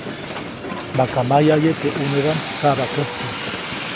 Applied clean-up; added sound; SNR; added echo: none; Hiss; 7 dB; none.